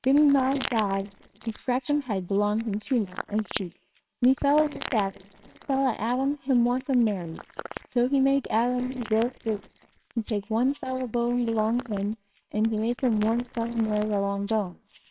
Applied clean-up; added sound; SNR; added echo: neural separator model SepFormer WHAMR!.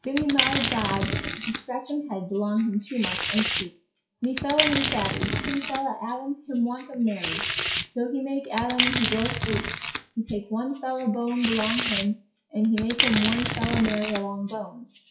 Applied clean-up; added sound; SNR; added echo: classical method WPE with log-MMSE.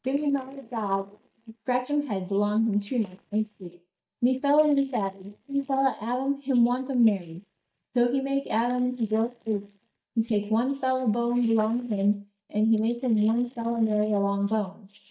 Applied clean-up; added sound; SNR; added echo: neural mask model DeepFilterNet 3.